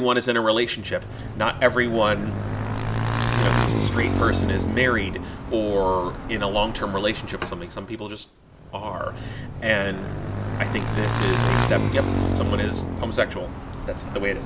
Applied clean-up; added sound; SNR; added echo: none; Motorcycle / Engine; 1 dB; none.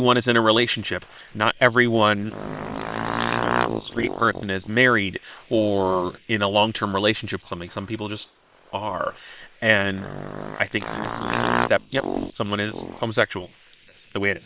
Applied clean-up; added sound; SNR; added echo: neural separator model SepFormer WHAM!.